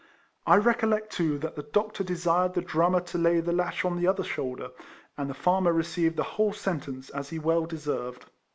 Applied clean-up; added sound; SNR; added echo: none; none; none; none.